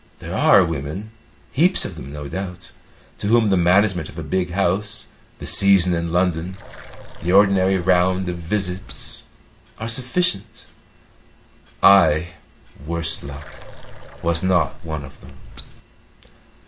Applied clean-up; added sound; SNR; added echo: none; Water; 12 dB; none.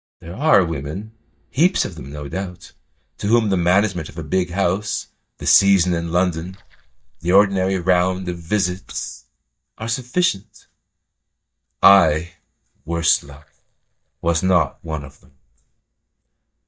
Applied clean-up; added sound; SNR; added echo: neural mask model DeepFilterNet 3.